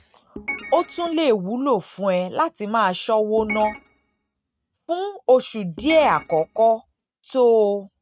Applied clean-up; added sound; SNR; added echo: neural mask model RNNoise.